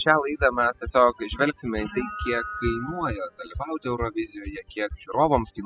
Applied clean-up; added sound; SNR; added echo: classical method spectral subtraction.